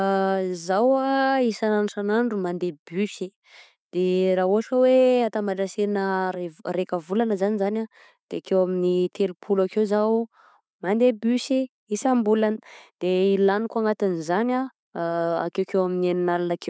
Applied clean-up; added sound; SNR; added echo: none; none; none; none.